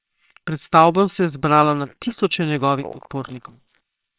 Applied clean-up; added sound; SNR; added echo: neural separator model SepFormer WHAMR!.